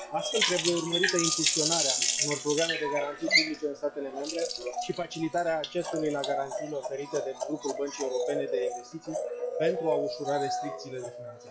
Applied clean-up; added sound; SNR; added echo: classical method log-MMSE.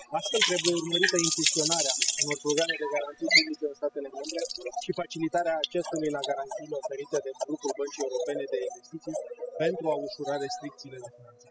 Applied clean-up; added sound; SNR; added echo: classical method spectral subtraction.